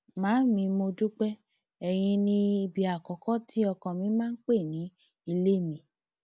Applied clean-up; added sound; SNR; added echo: none; none; none; none.